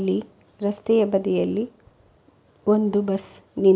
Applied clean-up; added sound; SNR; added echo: none; none; none; none.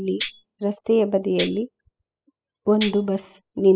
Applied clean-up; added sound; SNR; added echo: classical method spectral subtraction.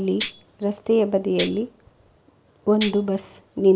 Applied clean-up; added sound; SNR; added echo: none; Tambourine; 13 dB; none.